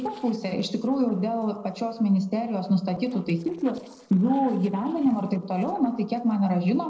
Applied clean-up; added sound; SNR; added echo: neural separator model SepFormer DNS4.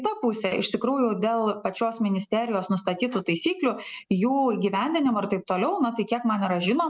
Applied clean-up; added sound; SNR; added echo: none; none; none; none.